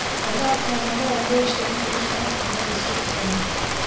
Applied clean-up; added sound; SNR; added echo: none; Rain; -2 dB; reverberation time 0.7 s.